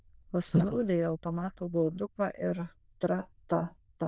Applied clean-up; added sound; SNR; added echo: neural diffusion model UNIVERSE++.